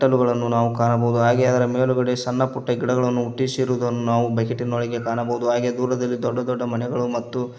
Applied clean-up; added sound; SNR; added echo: none; none; none; none.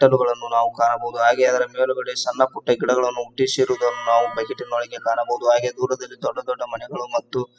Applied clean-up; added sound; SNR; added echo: classical method spectral subtraction.